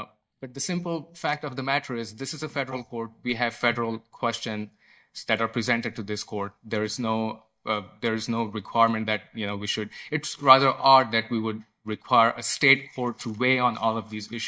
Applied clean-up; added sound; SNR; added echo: neural mask model DeepFilterNet 3.